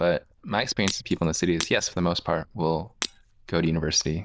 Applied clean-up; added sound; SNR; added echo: neural diffusion model UNIVERSE++.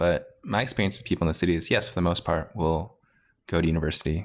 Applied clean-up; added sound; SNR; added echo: none; none; none; none.